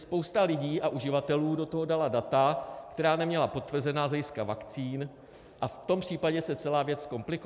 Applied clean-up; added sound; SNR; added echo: none; none; none; none.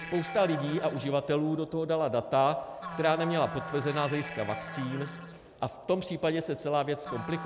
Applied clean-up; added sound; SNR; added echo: none; Musical instrument; 12 dB; none.